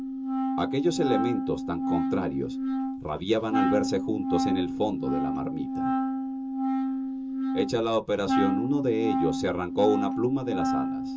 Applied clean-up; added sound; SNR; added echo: none; Wind instrument, woodwind instrument; -1 dB; reverberation time 0.2 s.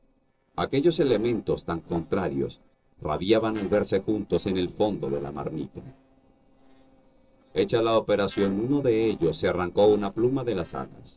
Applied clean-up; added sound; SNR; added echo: neural separator model SepFormer DNS4.